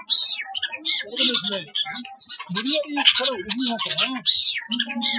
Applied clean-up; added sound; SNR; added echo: classical method Wiener filter.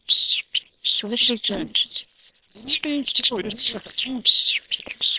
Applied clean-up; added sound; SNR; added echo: neural separator model SepFormer WHAM!.